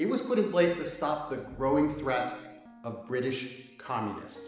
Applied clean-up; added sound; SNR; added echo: none; Piano; 20 dB; reverberation time 1.1 s.